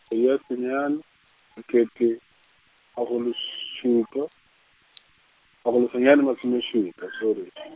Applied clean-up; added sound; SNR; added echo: none; none; none; none.